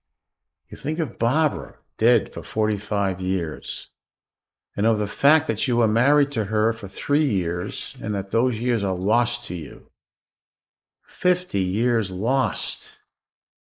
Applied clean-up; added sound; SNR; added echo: neural mask model Resemble Enhance denoiser.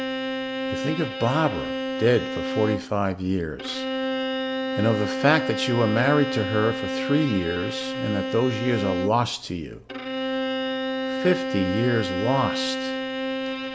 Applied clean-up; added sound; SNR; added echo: none; Bowed string instrument; 3 dB; none.